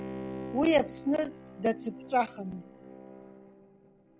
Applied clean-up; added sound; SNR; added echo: none; Bowed string instrument; 12 dB; none.